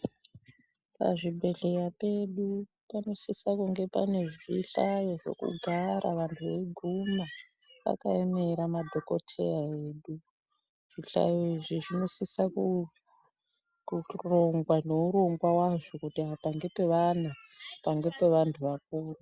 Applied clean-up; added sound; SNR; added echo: none; none; none; none.